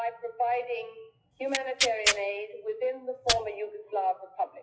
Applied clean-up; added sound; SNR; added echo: classical method WPE with log-MMSE.